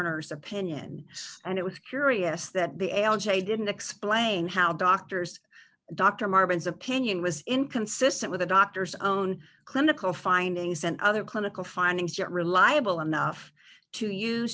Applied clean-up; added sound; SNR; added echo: none; none; none; none.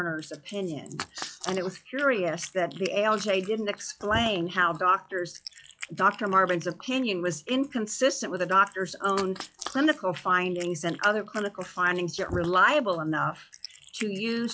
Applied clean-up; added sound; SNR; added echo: classical method log-MMSE.